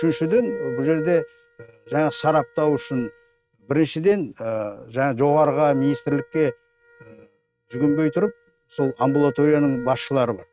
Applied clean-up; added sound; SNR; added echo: neural mask model RNNoise.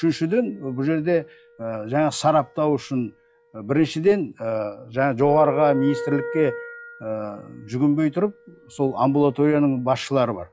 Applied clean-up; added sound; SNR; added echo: classical method log-MMSE.